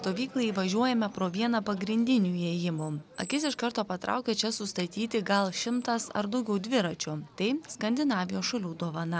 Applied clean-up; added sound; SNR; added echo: none; Finger snapping; 20 dB; none.